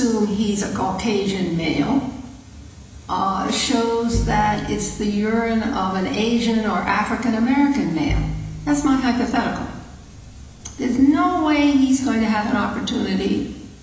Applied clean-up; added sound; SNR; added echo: none; Bowed string instrument; 10 dB; reverberation time 1.0 s.